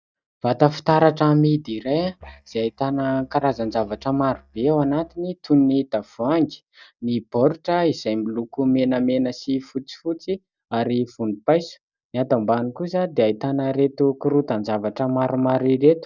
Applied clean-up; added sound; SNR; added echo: neural mask model DeepFilterNet 3.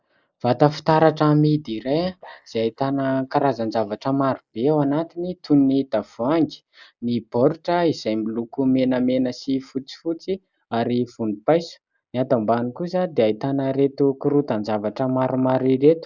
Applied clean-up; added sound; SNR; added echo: neural mask model Resemble Enhance denoiser.